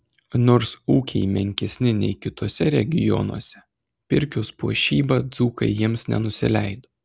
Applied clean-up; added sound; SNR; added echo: none; none; none; none.